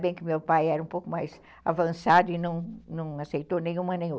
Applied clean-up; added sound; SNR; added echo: none; none; none; none.